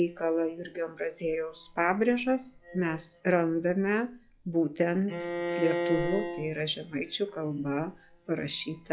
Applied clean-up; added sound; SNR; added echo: classical method log-MMSE.